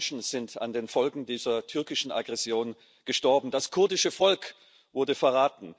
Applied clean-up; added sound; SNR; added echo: none; none; none; none.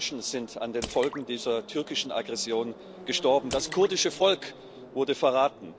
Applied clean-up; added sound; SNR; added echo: none; Drip / Splash, splatter + Subway, metro, underground; 15 dB; none.